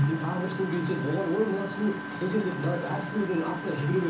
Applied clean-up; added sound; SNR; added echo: none; Engine; 8 dB; reverberation time 0.7 s.